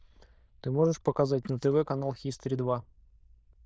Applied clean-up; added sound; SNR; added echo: neural diffusion model UNIVERSE++.